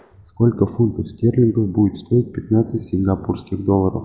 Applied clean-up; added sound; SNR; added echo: none; none; none; none.